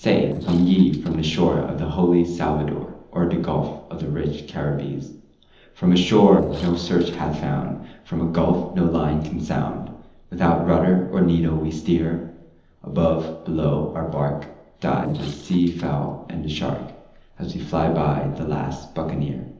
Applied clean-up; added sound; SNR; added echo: neural separator model SepFormer DNS4.